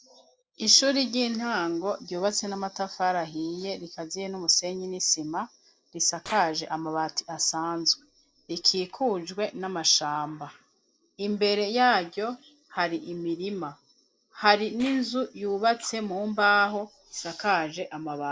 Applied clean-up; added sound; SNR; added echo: neural separator model SepFormer DNS4.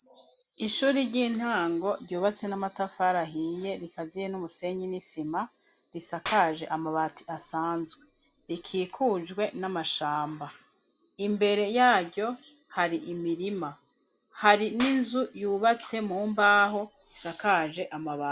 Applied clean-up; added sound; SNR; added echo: none; Clapping; 17 dB; none.